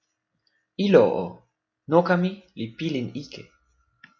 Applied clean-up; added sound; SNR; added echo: none; none; none; none.